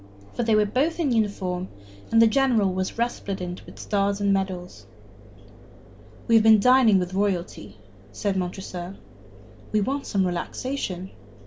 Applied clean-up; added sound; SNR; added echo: none; Engine; 19 dB; none.